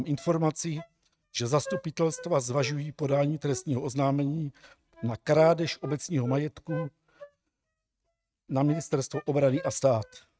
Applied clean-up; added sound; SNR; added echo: neural mask model RNNoise.